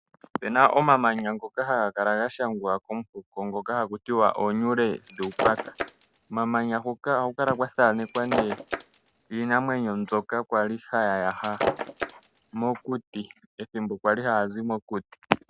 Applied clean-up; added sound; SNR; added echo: none; Shatter; 6 dB; none.